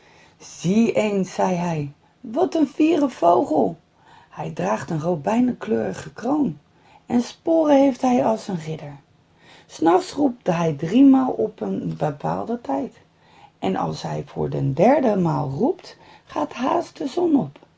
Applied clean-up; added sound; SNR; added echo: none; none; none; none.